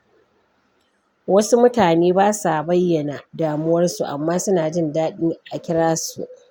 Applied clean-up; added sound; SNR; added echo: none; none; none; none.